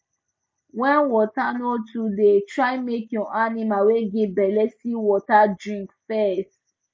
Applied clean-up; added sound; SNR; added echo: none; none; none; none.